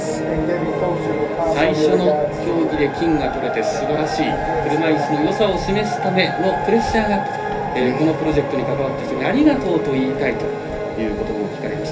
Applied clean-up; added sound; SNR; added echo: none; Glass; 19 dB; reverberation time 0.3 s.